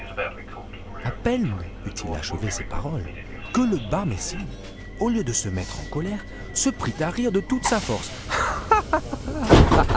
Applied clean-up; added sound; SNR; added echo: none; Train; 0 dB; none.